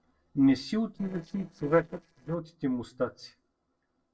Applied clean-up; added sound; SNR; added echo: neural separator model SepFormer DNS4.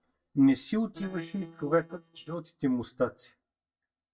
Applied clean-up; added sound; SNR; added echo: neural mask model DeepFilterNet 3.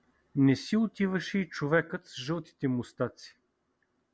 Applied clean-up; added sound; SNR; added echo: none; none; none; none.